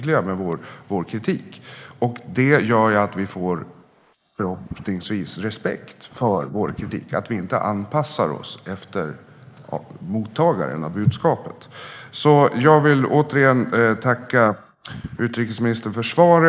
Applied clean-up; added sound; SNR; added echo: neural mask model Resemble Enhance denoiser.